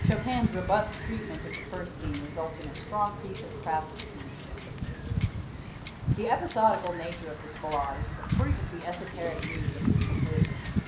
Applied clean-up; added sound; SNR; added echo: none; Wind / Ocean / Boat, Water vehicle; -1 dB; reverberation time 0.6 s.